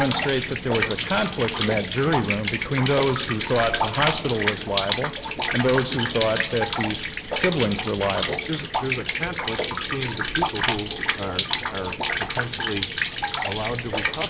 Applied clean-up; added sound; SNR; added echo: none; Rain; -1 dB; none.